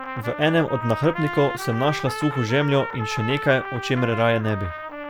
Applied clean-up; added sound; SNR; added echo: none; Trumpet; 9 dB; none.